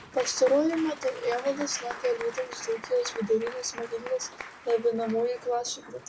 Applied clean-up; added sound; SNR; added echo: none; Applause / Crowd; 13 dB; none.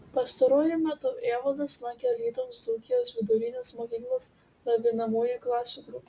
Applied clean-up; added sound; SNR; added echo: none; none; none; none.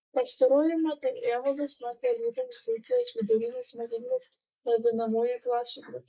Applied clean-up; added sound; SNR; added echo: neural mask model Resemble Enhance denoiser.